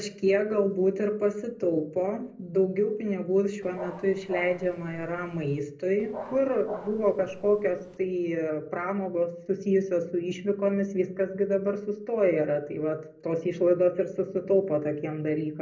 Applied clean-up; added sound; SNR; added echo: neural separator model SepFormer DNS4.